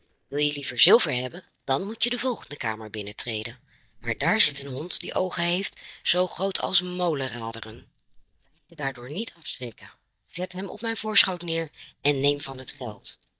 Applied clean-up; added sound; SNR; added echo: neural mask model DeepFilterNet 3.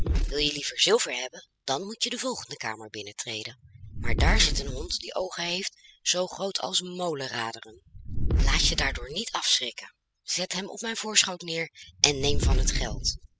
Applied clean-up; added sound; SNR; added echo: classical method spectral subtraction.